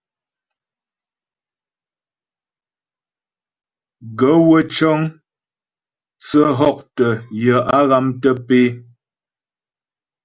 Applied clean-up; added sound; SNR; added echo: none; none; none; none.